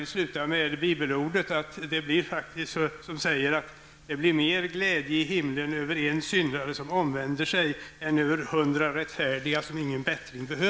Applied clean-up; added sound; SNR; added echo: none; none; none; none.